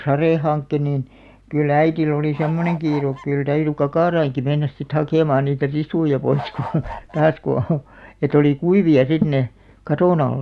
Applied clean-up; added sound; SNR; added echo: none; Bird / Fowl; 15 dB; none.